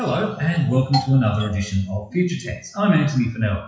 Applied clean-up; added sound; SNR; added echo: classical method WPE with log-MMSE.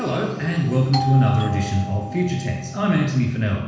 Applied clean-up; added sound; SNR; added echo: none; Doorbell; 11 dB; reverberation time 1.1 s.